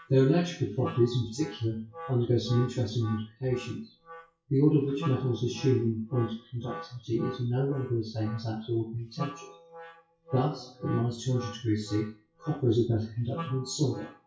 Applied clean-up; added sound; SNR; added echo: classical method WPE with log-MMSE.